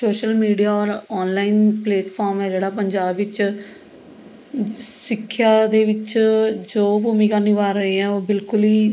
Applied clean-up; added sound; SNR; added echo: neural mask model Resemble Enhance denoiser.